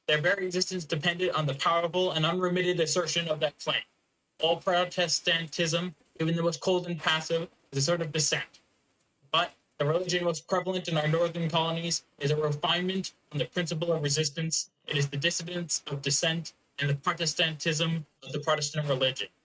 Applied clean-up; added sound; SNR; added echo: neural mask model RNNoise.